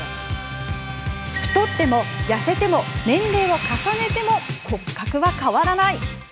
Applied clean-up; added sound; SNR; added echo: none; none; none; none.